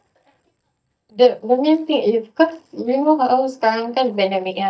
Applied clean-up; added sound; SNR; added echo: neural mask model DeepFilterNet 3.